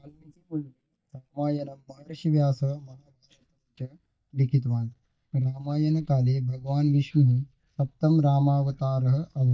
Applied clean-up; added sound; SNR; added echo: neural mask model DeepFilterNet 3.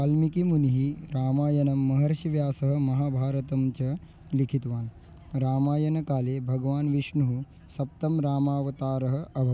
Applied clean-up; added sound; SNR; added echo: none; none; none; none.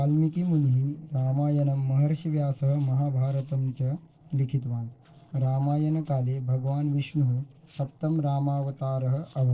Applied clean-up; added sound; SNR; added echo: neural separator model SepFormer DNS4.